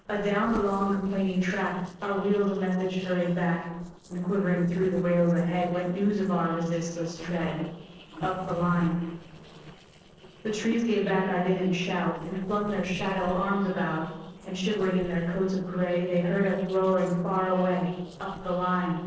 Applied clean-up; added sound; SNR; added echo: neural separator model SepFormer DNS4.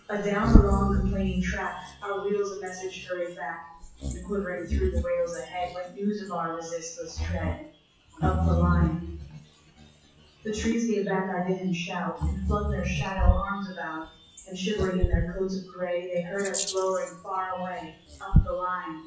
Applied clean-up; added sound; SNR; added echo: classical method WPE with log-MMSE.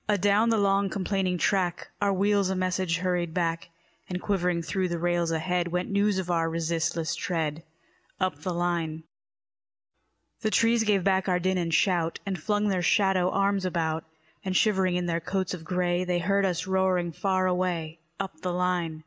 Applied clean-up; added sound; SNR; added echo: none; none; none; none.